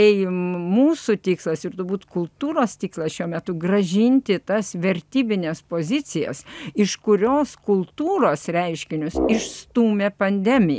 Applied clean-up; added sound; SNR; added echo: none; Brass instrument; 7 dB; none.